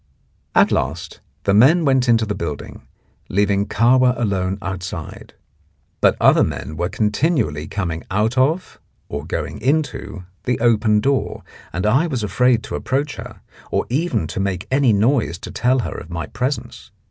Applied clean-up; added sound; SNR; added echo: none; none; none; none.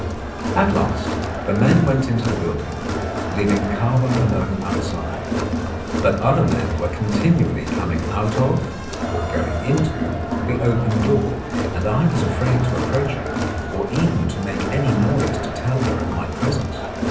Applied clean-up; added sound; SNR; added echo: none; Crowd; 3 dB; reverberation time 0.6 s.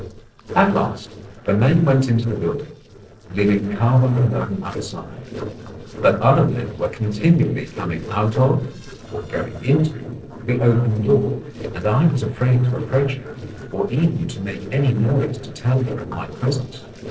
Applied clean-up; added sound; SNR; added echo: neural separator model SepFormer DNS4.